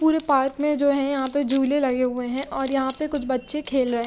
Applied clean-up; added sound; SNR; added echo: none; Wood; 19 dB; none.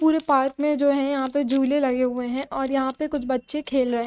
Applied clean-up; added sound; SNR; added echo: neural mask model RNNoise.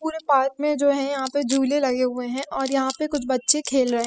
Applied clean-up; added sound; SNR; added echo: classical method spectral subtraction.